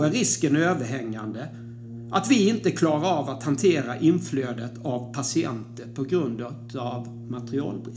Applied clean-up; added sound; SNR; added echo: none; Brass instrument; 12 dB; reverberation time 0.4 s.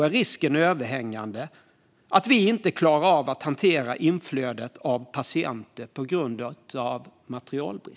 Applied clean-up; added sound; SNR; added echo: none; none; none; none.